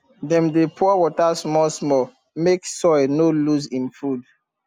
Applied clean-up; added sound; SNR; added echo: none; none; none; none.